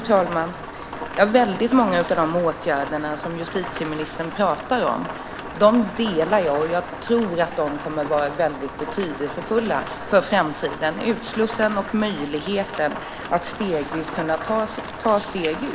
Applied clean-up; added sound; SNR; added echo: none; Rain; 10 dB; none.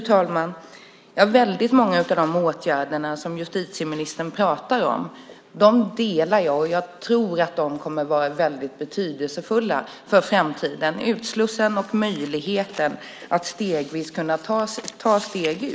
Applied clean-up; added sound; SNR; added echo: none; none; none; none.